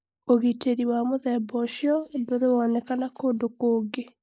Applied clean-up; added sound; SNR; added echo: neural mask model Resemble Enhance denoiser.